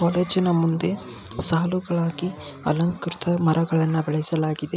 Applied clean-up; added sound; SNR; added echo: none; none; none; none.